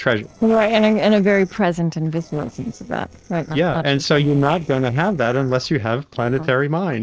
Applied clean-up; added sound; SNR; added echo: neural separator model SepFormer DNS4.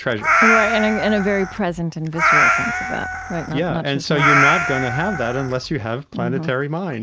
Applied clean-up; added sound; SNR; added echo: none; Meow; -2 dB; none.